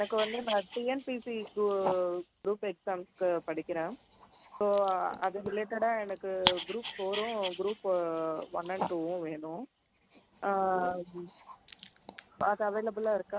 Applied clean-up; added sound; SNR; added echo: none; Dog; 9 dB; none.